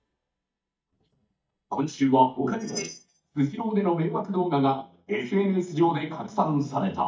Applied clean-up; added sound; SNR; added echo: neural mask model DeepFilterNet 3.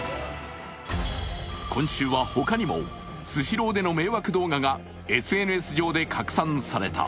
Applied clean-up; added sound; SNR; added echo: none; none; none; none.